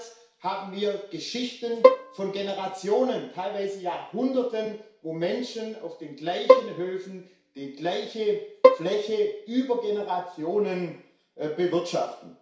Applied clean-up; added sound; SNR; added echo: none; Bowed string instrument; -4 dB; reverberation time 0.6 s.